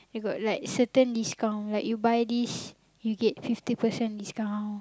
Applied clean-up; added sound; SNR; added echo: none; none; none; none.